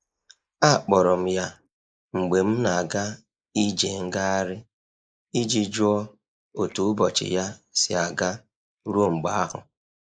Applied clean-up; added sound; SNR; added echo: neural mask model Resemble Enhance denoiser.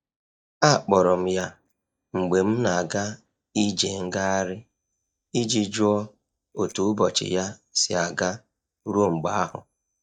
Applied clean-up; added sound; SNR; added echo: neural mask model DeepFilterNet 3.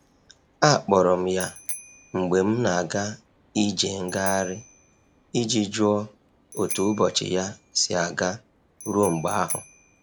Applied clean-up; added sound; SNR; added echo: none; Bicycle bell; 16 dB; none.